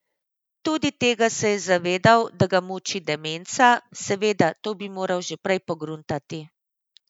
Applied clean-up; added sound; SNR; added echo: none; none; none; none.